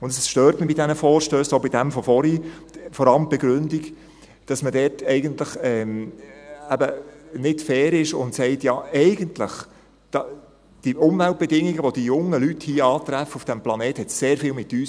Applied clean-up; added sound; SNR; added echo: none; none; none; none.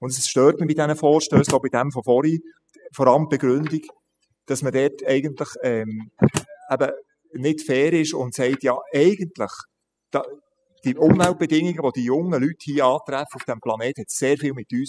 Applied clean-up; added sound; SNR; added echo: classical method spectral subtraction.